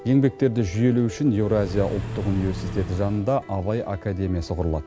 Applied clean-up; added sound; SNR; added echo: none; Accelerating, revving, vroom / Car; 9 dB; none.